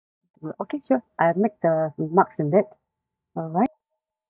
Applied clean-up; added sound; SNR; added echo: neural mask model DeepFilterNet 3.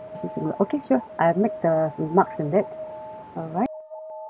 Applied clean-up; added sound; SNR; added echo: none; Alarm; 13 dB; none.